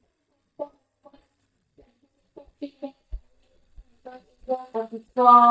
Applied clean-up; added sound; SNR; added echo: neural mask model DeepFilterNet 3.